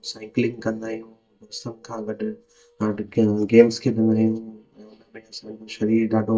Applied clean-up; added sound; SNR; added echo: neural mask model DeepFilterNet 3.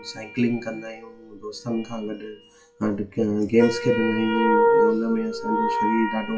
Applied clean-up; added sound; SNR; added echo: classical method WPE with log-MMSE.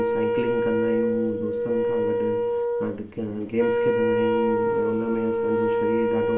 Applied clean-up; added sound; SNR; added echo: none; Wind instrument, woodwind instrument; -4 dB; reverberation time 0.2 s.